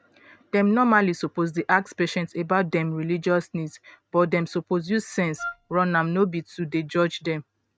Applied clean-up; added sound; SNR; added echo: neural mask model RNNoise.